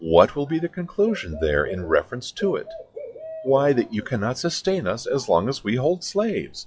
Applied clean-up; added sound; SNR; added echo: classical method log-MMSE.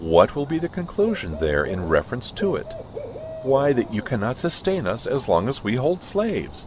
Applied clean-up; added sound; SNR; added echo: none; Bird / Dog; 14 dB; none.